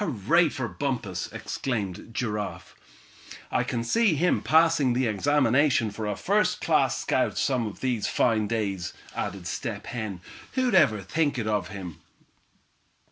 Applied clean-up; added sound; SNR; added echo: none; none; none; none.